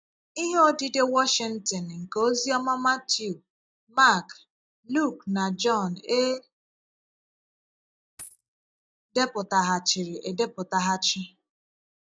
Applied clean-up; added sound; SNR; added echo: neural mask model DeepFilterNet 3.